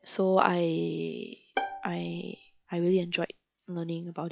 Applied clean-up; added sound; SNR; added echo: classical method log-MMSE.